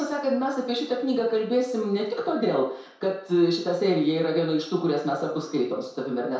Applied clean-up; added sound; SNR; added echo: none; none; none; reverberation time 0.5 s.